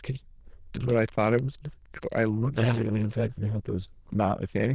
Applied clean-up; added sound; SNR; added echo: neural diffusion model UNIVERSE++.